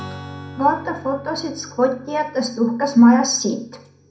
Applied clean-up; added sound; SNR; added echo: none; Strum; 19 dB; reverberation time 0.4 s.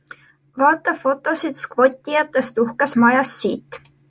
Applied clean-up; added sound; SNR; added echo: none; none; none; none.